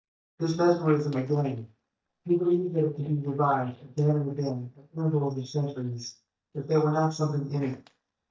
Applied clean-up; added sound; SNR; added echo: neural mask model DeepFilterNet 3.